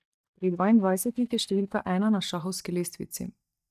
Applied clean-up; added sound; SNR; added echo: neural mask model DeepFilterNet 3.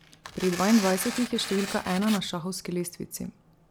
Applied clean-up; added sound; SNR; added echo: none; Tearing; 8 dB; none.